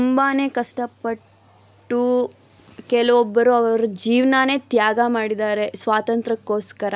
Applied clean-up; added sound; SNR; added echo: none; none; none; none.